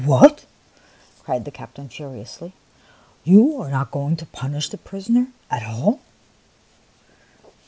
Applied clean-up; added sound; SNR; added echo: none; none; none; none.